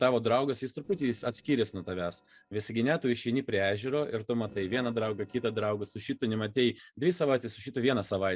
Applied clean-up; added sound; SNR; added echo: neural separator model SepFormer DNS4.